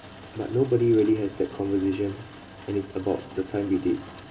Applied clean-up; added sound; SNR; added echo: none; Rain; 19 dB; reverberation time 0.6 s.